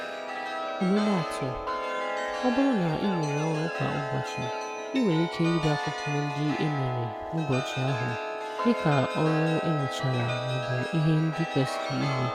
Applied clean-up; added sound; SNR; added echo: none; Chime; 4 dB; none.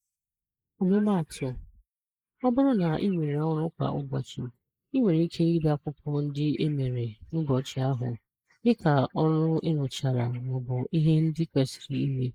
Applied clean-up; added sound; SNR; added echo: neural mask model Resemble Enhance denoiser.